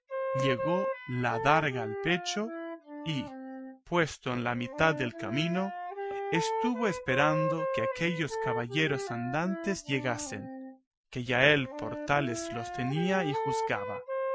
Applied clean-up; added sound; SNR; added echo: classical method Wiener filter.